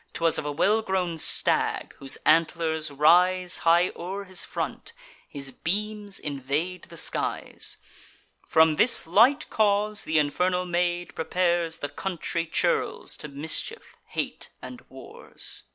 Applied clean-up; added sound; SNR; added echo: none; none; none; none.